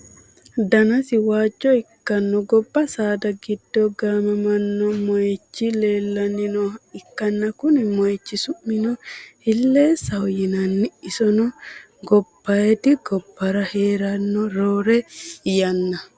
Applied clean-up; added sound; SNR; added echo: none; none; none; none.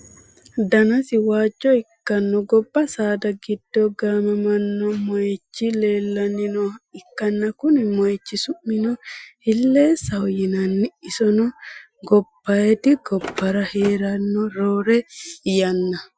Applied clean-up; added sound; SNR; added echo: classical method Wiener filter.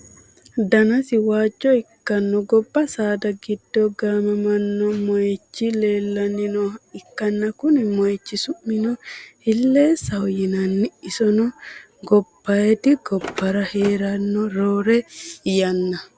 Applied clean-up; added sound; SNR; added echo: none; Car; 13 dB; none.